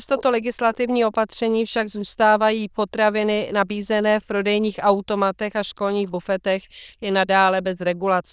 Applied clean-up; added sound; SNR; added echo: neural diffusion model UNIVERSE++.